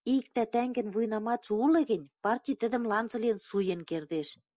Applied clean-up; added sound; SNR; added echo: none; none; none; none.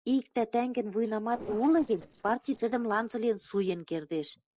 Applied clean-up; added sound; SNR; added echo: neural separator model SepFormer DNS4.